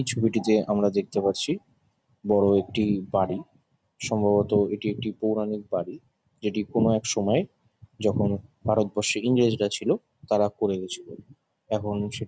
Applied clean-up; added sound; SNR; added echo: none; none; none; none.